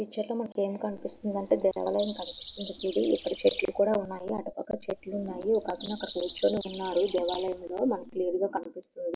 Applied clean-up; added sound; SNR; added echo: none; Bird vocalization, bird call, bird song; 16 dB; none.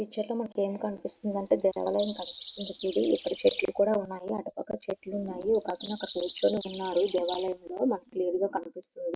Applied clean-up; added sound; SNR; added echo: neural mask model RNNoise.